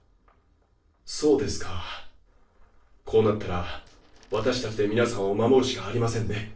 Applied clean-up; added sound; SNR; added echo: neural separator model SepFormer DNS4.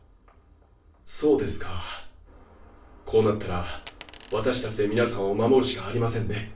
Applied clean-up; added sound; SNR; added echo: none; Coin (dropping); 18 dB; reverberation time 0.4 s.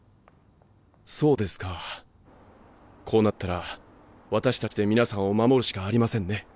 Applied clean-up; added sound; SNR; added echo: none; none; none; none.